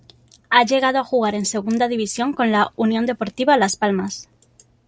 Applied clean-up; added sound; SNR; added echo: none; none; none; none.